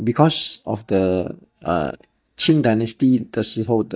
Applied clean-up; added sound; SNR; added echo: neural mask model DeepFilterNet 3.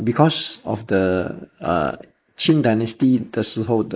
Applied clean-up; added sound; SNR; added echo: neural mask model Resemble Enhance denoiser.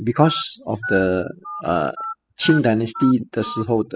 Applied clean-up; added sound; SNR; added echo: classical method spectral subtraction.